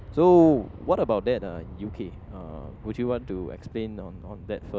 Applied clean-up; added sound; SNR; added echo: none; Aircraft; 16 dB; none.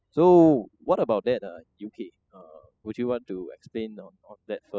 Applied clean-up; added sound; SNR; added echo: classical method spectral subtraction.